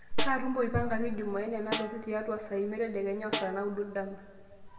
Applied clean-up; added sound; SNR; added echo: none; Snare drum; 10 dB; reverberation time 1.6 s.